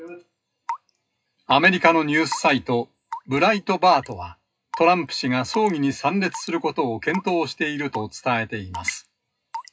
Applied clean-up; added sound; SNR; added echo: classical method WPE with log-MMSE.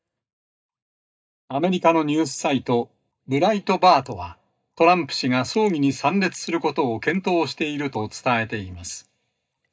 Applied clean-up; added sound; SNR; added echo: neural mask model DeepFilterNet 3.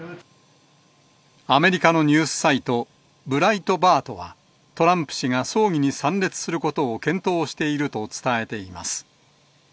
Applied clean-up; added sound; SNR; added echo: none; none; none; none.